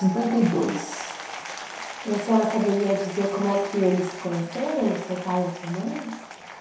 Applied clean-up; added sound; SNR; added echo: none; Applause / Crowd; 12 dB; reverberation time 0.7 s.